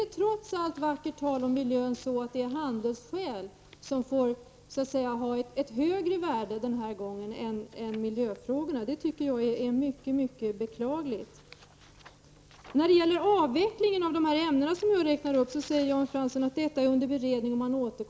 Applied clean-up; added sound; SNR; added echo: none; none; none; none.